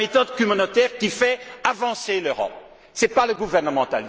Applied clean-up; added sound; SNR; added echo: none; none; none; none.